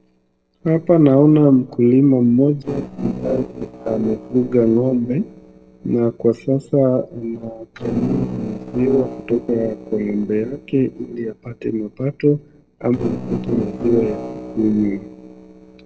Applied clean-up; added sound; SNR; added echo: neural separator model SepFormer DNS4.